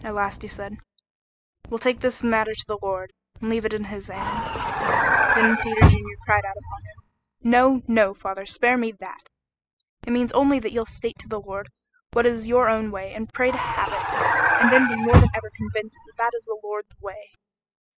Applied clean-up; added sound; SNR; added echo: classical method spectral subtraction.